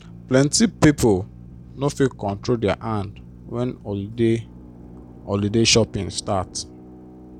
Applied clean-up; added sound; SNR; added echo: none; Drill; 19 dB; none.